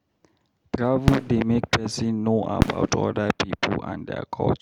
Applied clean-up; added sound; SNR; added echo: none; Fireworks; 6 dB; none.